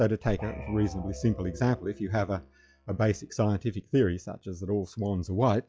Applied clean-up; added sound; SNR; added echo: classical method log-MMSE.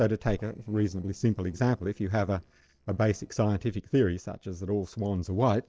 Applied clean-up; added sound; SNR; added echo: neural separator model SepFormer DNS4.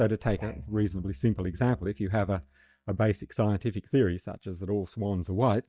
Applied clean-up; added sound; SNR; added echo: neural mask model DeepFilterNet 3.